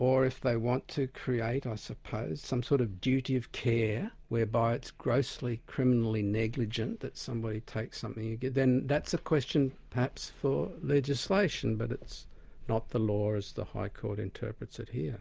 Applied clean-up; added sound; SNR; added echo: none; none; none; none.